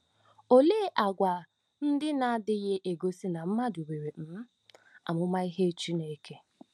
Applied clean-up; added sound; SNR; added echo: none; none; none; none.